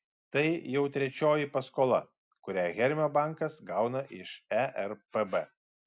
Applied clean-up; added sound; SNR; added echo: none; none; none; none.